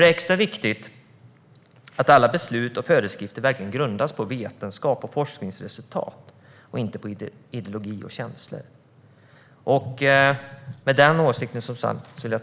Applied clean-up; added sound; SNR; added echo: none; none; none; none.